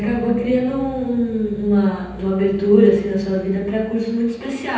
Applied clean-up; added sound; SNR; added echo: none; none; none; reverberation time 0.9 s.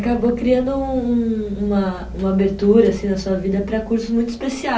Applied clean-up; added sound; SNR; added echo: none; none; none; none.